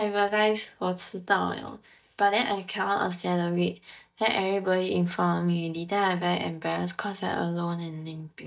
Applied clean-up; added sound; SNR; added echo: neural mask model DeepFilterNet 3.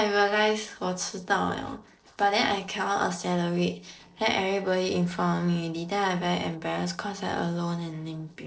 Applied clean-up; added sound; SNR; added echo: neural separator model SepFormer DNS4.